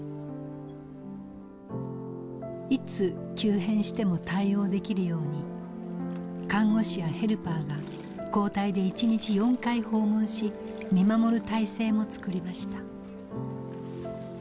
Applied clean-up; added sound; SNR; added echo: none; none; none; none.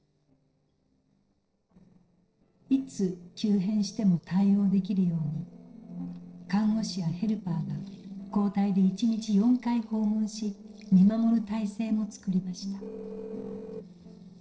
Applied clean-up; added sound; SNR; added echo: neural separator model SepFormer DNS4.